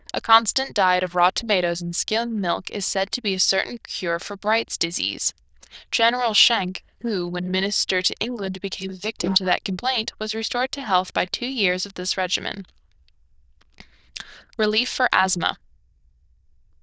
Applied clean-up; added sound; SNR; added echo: neural diffusion model UNIVERSE++.